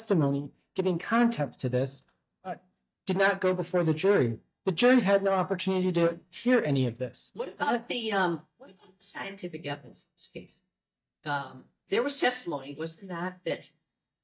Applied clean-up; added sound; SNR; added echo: neural mask model DeepFilterNet 3.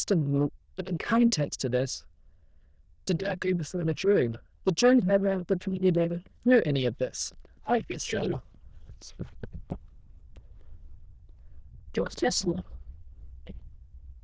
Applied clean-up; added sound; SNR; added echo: neural diffusion model UNIVERSE++.